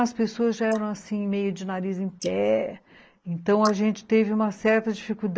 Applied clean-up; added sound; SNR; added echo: neural mask model Resemble Enhance denoiser.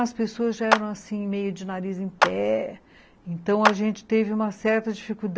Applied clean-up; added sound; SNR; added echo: none; Clapping; 3 dB; none.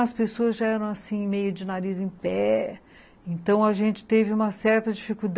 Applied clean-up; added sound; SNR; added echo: none; none; none; none.